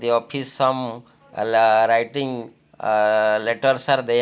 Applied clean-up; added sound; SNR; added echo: none; none; none; none.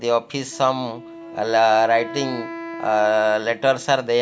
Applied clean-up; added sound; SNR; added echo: none; Wind instrument, woodwind instrument; 15 dB; none.